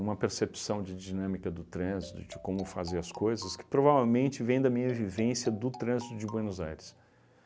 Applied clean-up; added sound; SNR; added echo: none; Marimba, xylophone; 19 dB; none.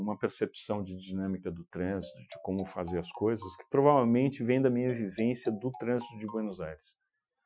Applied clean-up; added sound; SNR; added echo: classical method Wiener filter.